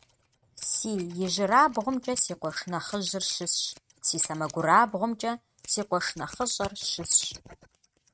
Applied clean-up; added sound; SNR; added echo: neural mask model RNNoise.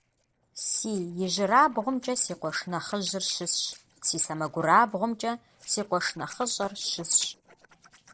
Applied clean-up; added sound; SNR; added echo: neural separator model SepFormer DNS4.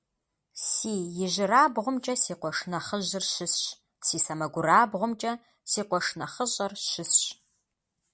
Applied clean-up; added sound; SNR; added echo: none; none; none; none.